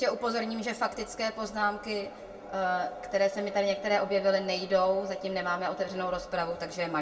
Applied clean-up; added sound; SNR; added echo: none; none; none; reverberation time 0.2 s.